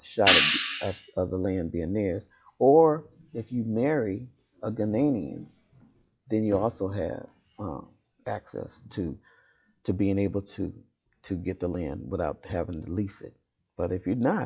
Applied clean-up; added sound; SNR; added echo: classical method log-MMSE.